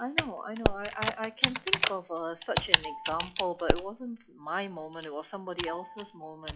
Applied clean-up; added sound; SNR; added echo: classical method log-MMSE.